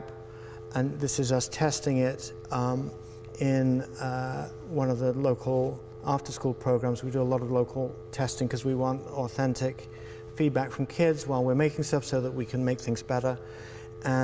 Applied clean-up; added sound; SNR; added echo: none; Telephone; 17 dB; none.